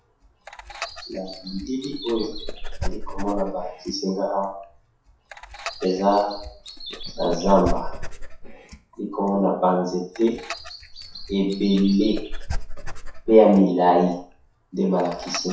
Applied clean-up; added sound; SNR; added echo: classical method WPE with log-MMSE.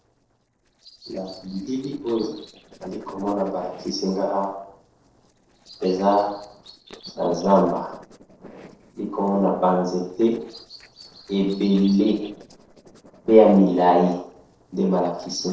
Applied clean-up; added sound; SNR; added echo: neural separator model SepFormer DNS4.